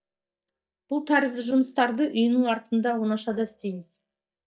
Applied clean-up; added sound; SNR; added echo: neural mask model DeepFilterNet 3.